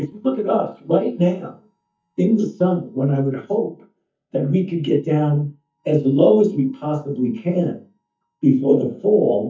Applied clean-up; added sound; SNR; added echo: neural mask model DeepFilterNet 3.